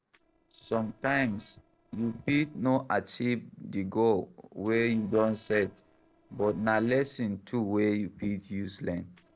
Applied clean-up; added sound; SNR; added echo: neural separator model SepFormer DNS4.